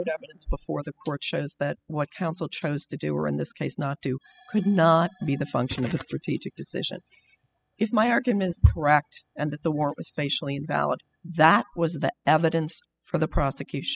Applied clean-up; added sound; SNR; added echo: classical method spectral subtraction.